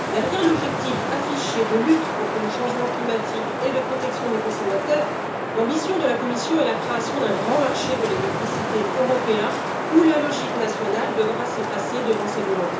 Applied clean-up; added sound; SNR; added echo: none; Wind; 2 dB; reverberation time 0.7 s.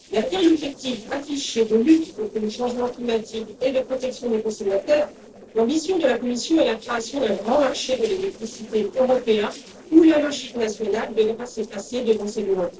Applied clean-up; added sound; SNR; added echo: neural separator model SepFormer DNS4.